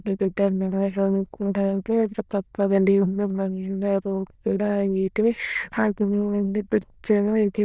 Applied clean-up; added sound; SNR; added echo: neural diffusion model UNIVERSE++.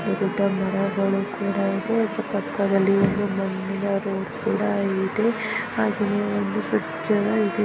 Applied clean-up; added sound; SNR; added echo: none; Wind instrument, woodwind instrument; 14 dB; none.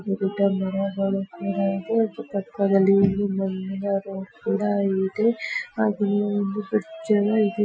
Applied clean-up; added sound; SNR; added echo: classical method Wiener filter.